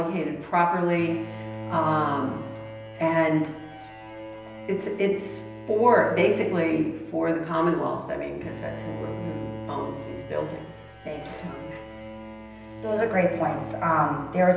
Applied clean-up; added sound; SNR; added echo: none; Bowed string instrument; 12 dB; reverberation time 0.9 s.